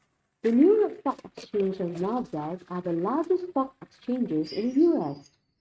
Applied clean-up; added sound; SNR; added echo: neural mask model RNNoise.